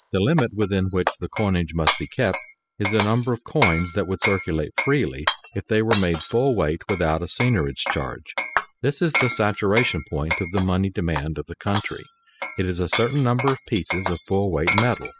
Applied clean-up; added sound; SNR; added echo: classical method spectral subtraction.